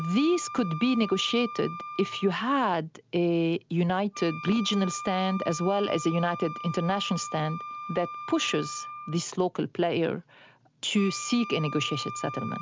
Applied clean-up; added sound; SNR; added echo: none; Wind instrument, woodwind instrument; 12 dB; none.